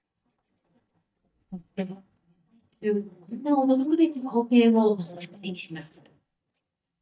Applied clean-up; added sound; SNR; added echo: neural mask model DeepFilterNet 3.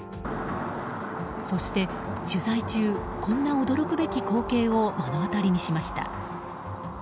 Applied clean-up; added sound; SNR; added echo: none; none; none; none.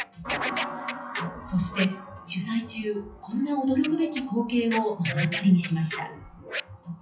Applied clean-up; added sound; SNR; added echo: classical method WPE with log-MMSE.